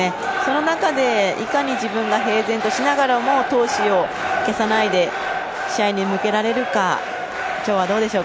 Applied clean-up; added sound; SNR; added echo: none; none; none; none.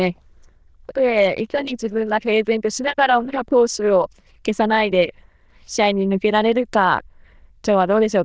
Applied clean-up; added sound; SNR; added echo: neural diffusion model UNIVERSE++.